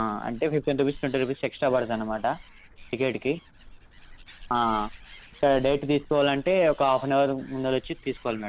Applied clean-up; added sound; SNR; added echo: none; Animal; 19 dB; none.